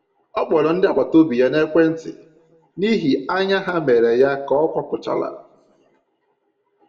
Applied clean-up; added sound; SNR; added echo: none; none; none; reverberation time 0.6 s.